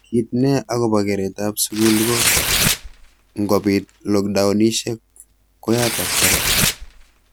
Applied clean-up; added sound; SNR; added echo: none; Tearing; 3 dB; none.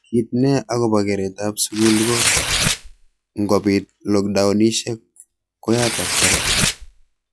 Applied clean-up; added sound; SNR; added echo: classical method log-MMSE.